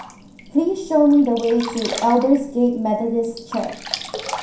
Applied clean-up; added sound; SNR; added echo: none; Sink (filling or washing); 14 dB; reverberation time 0.5 s.